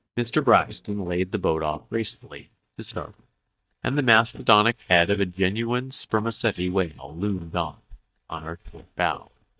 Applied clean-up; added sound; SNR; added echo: neural mask model DeepFilterNet 3.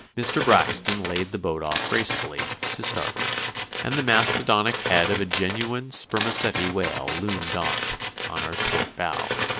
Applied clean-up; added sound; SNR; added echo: none; Tools; 2 dB; none.